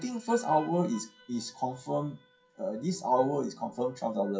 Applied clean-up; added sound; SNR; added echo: classical method WPE with log-MMSE.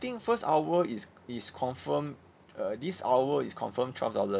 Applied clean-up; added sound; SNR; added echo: none; none; none; none.